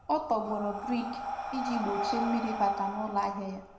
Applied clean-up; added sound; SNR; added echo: none; Breathing; 4 dB; reverberation time 0.8 s.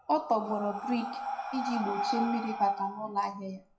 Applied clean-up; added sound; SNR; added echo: classical method WPE with log-MMSE.